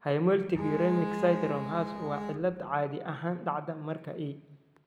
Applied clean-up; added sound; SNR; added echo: none; Bowed string instrument; 6 dB; none.